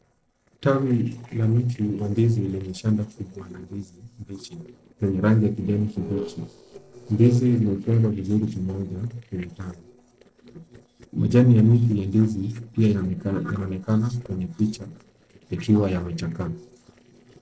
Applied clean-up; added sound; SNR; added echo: neural separator model SepFormer DNS4.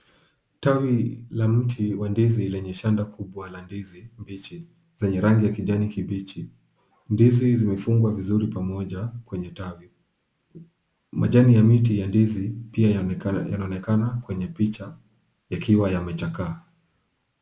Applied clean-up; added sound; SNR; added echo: none; none; none; none.